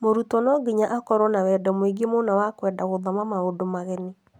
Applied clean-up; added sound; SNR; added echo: none; none; none; none.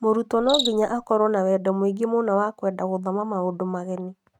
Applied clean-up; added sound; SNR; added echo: neural mask model RNNoise.